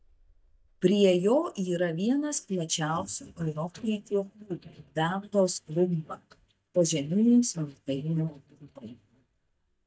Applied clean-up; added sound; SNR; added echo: neural mask model DeepFilterNet 3.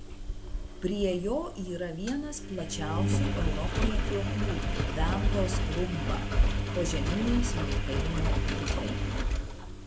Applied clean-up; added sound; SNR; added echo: none; Engine; -5 dB; none.